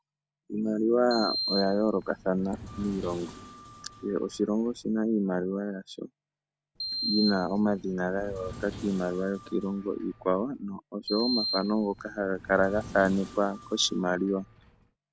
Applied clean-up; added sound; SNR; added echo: none; Sliding door; 10 dB; none.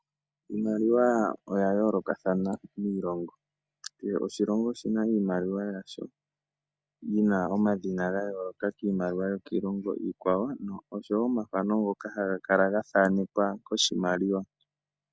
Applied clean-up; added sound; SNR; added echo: none; none; none; none.